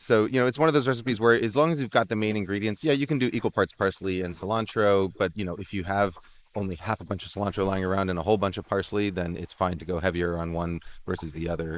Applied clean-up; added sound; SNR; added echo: neural mask model Resemble Enhance denoiser.